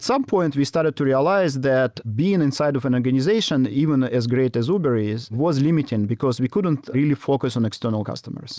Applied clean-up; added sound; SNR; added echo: none; none; none; none.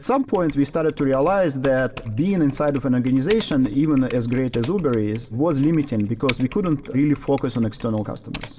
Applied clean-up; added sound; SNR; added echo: none; Typing; 16 dB; reverberation time 2.4 s.